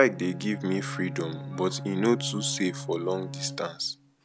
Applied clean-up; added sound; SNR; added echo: none; Bowed string instrument; 10 dB; none.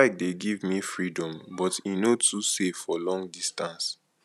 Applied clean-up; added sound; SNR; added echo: none; none; none; none.